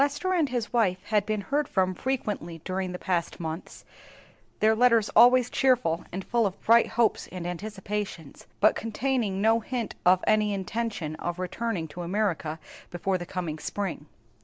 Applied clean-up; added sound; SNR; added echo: none; none; none; none.